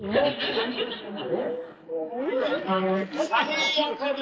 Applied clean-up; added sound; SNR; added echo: neural mask model Resemble Enhance denoiser.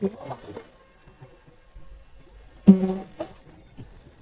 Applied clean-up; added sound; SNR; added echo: neural mask model DeepFilterNet 3.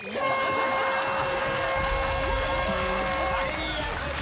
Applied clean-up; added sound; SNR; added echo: none; Wind instrument, woodwind instrument; 2 dB; none.